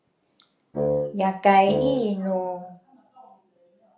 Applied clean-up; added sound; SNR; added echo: none; Wind instrument, woodwind instrument; 1 dB; reverberation time 0.4 s.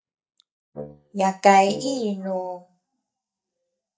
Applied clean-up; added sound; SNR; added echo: neural mask model DeepFilterNet 3.